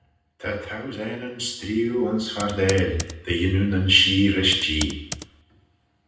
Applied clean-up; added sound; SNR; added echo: none; Computer keyboard; 14 dB; reverberation time 0.9 s.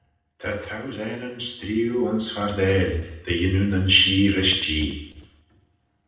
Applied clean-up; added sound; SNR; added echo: neural separator model SepFormer DNS4.